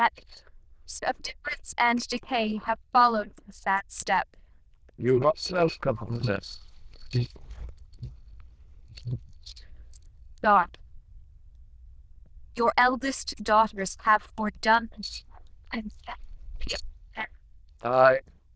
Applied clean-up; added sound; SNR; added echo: neural diffusion model UNIVERSE++.